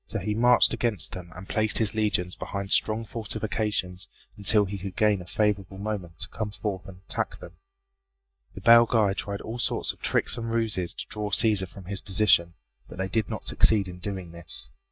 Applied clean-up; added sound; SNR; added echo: neural mask model DeepFilterNet 3.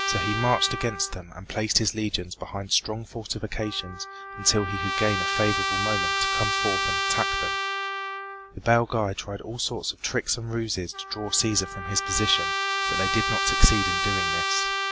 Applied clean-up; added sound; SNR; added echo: none; Trumpet; 2 dB; none.